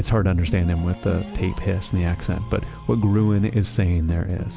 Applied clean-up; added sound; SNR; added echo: none; none; none; none.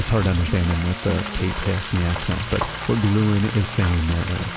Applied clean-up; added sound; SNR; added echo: none; Frying (food); 10 dB; none.